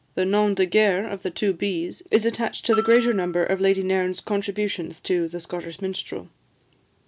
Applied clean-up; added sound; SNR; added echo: none; Bell; 13 dB; none.